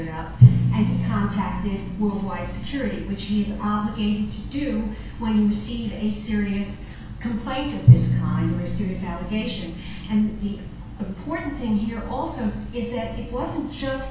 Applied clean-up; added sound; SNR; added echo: none; Drum; -1 dB; reverberation time 0.3 s.